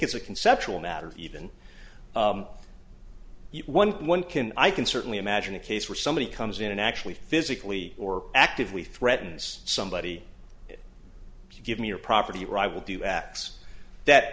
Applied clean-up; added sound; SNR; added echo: none; none; none; none.